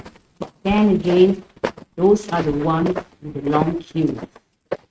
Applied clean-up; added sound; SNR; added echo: neural mask model RNNoise.